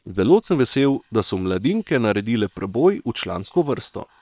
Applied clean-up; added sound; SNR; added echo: neural separator model SepFormer WHAM!.